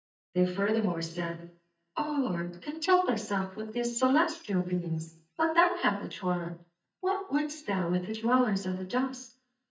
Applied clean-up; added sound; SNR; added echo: neural mask model DeepFilterNet 3.